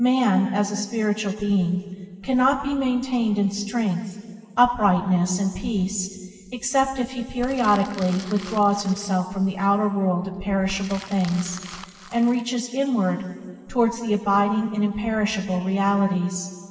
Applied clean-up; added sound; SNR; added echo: none; Crumpling, crinkling; 18 dB; reverberation time 2.5 s.